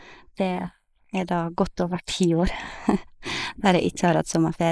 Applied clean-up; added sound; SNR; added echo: neural mask model Resemble Enhance denoiser.